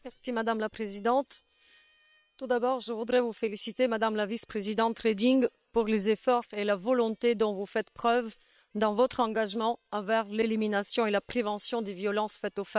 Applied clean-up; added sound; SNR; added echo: neural separator model SepFormer WHAM!.